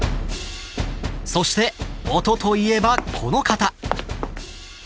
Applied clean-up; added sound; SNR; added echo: none; none; none; none.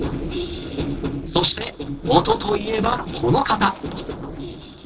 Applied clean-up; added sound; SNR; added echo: neural separator model SepFormer DNS4.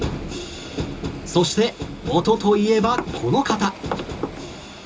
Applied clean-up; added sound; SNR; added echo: none; Waves, surf; 18 dB; reverberation time 0.2 s.